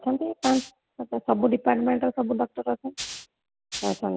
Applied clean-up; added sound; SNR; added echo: none; Rattle (instrument); 10 dB; none.